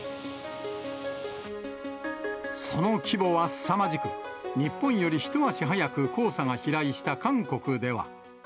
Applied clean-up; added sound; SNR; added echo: none; none; none; none.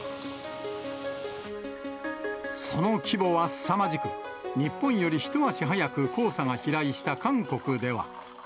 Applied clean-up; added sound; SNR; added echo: none; Water / Liquid; 20 dB; none.